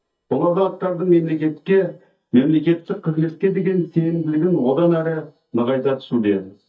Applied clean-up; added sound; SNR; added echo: neural mask model DeepFilterNet 3.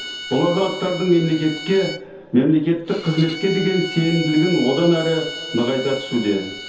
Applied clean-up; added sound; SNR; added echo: none; Bowed string instrument; 12 dB; reverberation time 0.5 s.